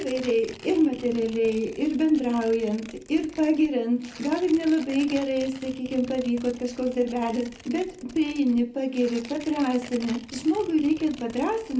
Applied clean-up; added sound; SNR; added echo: none; Tearing; 20 dB; reverberation time 0.3 s.